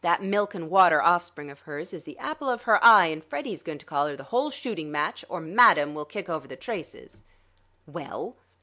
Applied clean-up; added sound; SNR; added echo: none; none; none; none.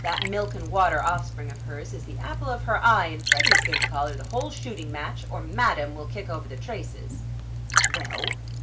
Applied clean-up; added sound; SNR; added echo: none; Liquid; -1 dB; reverberation time 0.2 s.